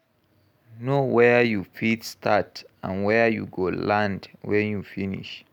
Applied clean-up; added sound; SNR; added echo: none; none; none; none.